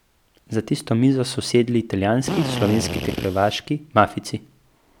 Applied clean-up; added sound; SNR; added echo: none; Drill; 5 dB; none.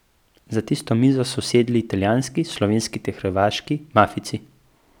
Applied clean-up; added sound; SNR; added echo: none; none; none; none.